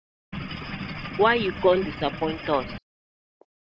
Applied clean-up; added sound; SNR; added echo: none; Engine / Boat, Water vehicle; 7 dB; none.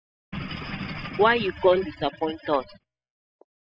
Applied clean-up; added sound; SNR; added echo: classical method spectral subtraction.